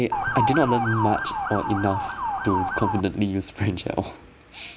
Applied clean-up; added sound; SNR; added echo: none; Motor vehicle (road) / Siren; 1 dB; none.